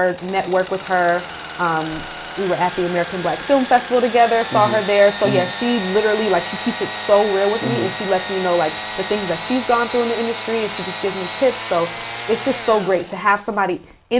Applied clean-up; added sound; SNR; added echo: none; Sawing / Engine; 10 dB; none.